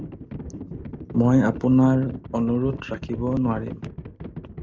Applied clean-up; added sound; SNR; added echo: none; Livestock, farm animals, working animals; 12 dB; none.